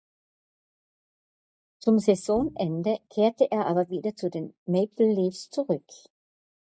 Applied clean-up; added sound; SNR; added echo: none; Bowed string instrument; 19 dB; none.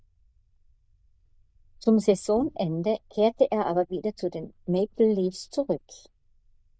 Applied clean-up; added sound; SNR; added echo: neural diffusion model UNIVERSE++.